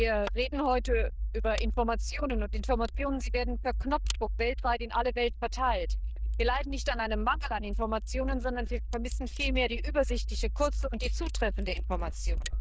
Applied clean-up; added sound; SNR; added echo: neural diffusion model UNIVERSE++.